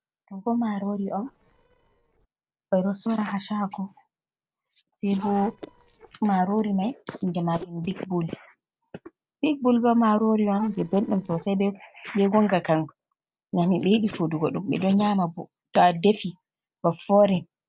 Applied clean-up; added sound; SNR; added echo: neural separator model SepFormer DNS4.